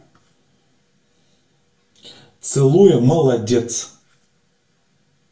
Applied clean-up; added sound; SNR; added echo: none; none; none; reverberation time 0.3 s.